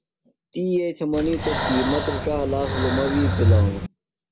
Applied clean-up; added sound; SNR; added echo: none; Breathing; -2 dB; none.